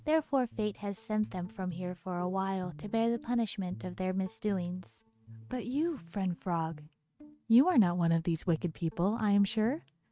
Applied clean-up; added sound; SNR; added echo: neural mask model RNNoise.